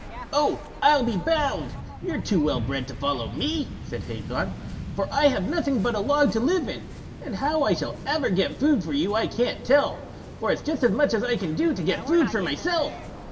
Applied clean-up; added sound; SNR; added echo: none; Waves, surf; 12 dB; reverberation time 1.6 s.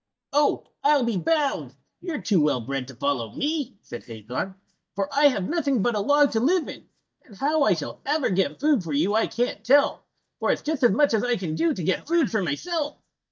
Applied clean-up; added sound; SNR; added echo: neural mask model DeepFilterNet 3.